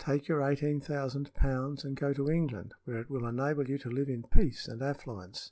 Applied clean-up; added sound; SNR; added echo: none; none; none; none.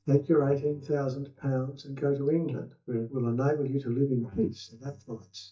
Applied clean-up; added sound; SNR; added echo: neural mask model DeepFilterNet 3.